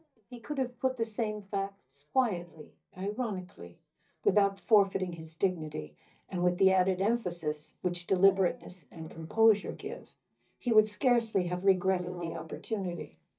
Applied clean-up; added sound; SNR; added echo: neural mask model DeepFilterNet 3.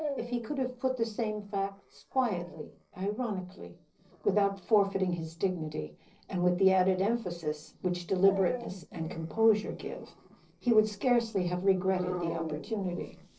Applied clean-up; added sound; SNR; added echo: neural separator model SepFormer DNS4.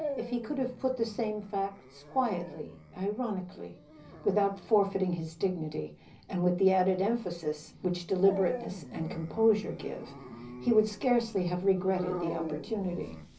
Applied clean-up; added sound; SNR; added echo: none; Dog; 13 dB; reverberation time 0.5 s.